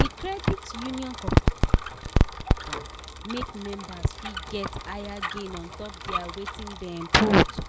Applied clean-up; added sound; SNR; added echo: none; Bicycle; 11 dB; none.